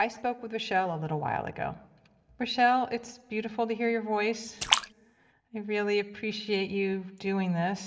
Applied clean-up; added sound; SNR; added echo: none; Splash, splatter; 4 dB; reverberation time 1.0 s.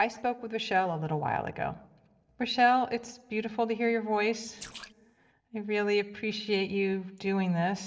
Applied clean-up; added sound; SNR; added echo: neural separator model SepFormer DNS4.